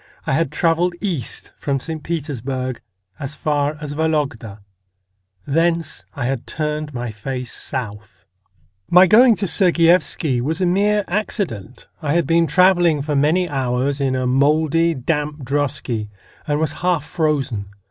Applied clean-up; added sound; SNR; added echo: none; none; none; none.